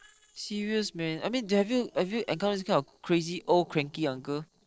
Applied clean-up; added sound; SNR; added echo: neural separator model SepFormer DNS4.